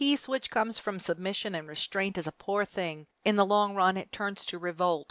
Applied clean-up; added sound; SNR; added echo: none; none; none; none.